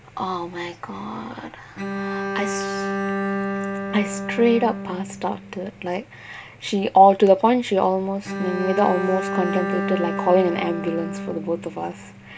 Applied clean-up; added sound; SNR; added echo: none; Bowed string instrument; 7 dB; none.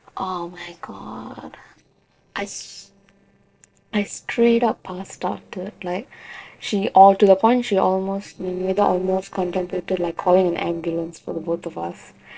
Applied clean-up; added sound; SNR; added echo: neural separator model SepFormer DNS4.